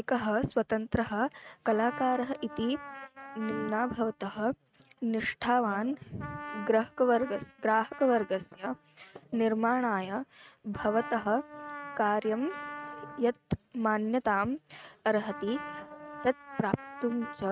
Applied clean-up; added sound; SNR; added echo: neural mask model RNNoise.